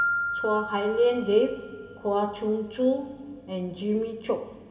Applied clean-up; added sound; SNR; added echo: none; Piano; 8 dB; reverberation time 2.6 s.